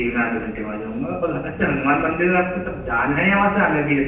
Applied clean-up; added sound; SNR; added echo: none; Thunder; 17 dB; reverberation time 0.9 s.